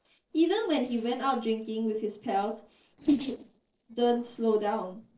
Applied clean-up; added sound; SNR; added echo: neural separator model SepFormer DNS4.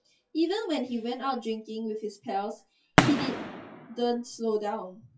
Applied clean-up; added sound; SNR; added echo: classical method WPE with log-MMSE.